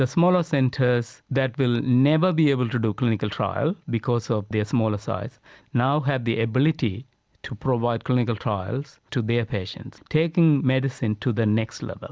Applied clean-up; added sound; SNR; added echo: none; none; none; none.